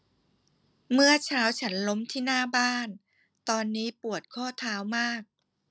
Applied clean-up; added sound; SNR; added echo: none; none; none; none.